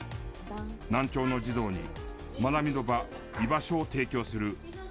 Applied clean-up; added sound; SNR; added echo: none; none; none; none.